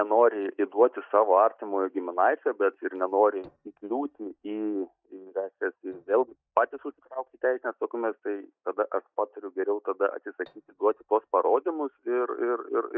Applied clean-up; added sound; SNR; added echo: neural mask model DeepFilterNet 3.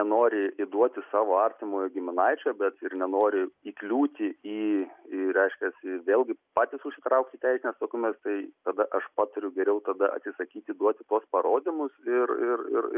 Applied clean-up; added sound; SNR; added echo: none; none; none; none.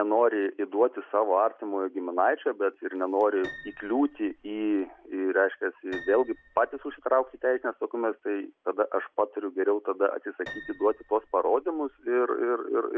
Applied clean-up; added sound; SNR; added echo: none; Piano; 20 dB; none.